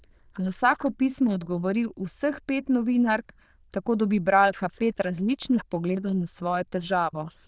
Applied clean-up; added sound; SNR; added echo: neural diffusion model UNIVERSE++.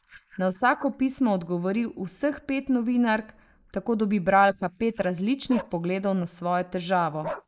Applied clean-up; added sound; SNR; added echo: neural mask model Resemble Enhance denoiser.